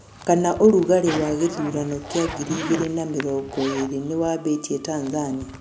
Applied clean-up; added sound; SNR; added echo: none; Zipper (clothing) + Zipper (clothing); 13 dB; none.